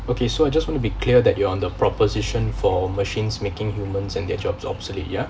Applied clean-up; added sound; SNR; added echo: none; none; none; none.